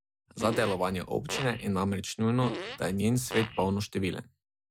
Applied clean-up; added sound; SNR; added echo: neural mask model Resemble Enhance denoiser.